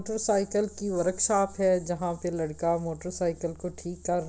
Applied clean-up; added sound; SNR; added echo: none; none; none; none.